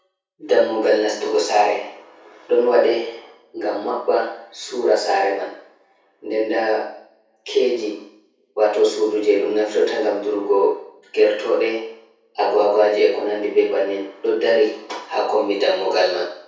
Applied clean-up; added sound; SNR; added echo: none; none; none; reverberation time 0.6 s.